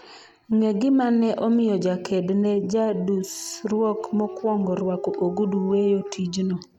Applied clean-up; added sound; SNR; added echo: none; Dog; 18 dB; none.